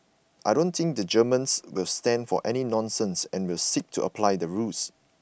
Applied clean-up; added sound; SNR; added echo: none; none; none; none.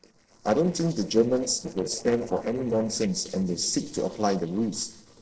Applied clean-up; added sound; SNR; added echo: neural separator model SepFormer DNS4.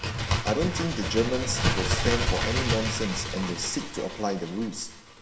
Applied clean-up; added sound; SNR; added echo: none; Bird; -1 dB; reverberation time 0.9 s.